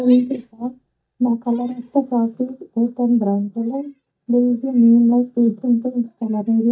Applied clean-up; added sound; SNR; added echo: neural mask model DeepFilterNet 3.